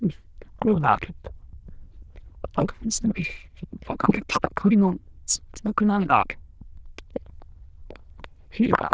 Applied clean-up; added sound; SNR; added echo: neural diffusion model UNIVERSE++.